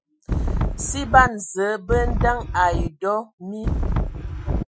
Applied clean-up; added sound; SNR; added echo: classical method Wiener filter.